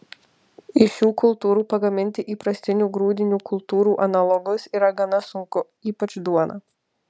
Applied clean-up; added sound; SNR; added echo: none; none; none; none.